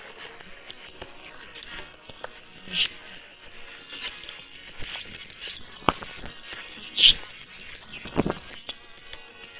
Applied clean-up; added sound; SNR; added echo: neural separator model SepFormer WHAM!.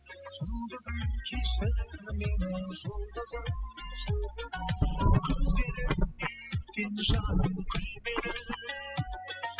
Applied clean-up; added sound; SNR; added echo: classical method spectral subtraction.